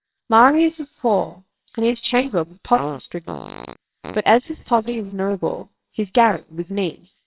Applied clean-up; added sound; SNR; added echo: neural separator model SepFormer WHAMR!.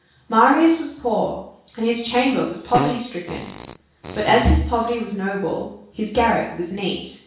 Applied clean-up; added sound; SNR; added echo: none; Fart; 9 dB; reverberation time 0.6 s.